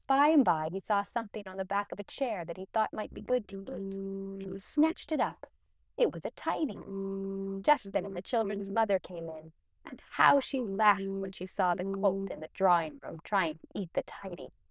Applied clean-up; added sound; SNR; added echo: neural diffusion model UNIVERSE++.